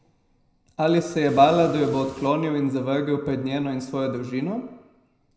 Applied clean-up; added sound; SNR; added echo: none; Train; 12 dB; reverberation time 0.7 s.